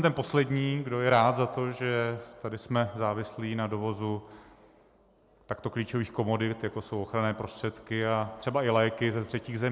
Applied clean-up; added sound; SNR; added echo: none; none; none; none.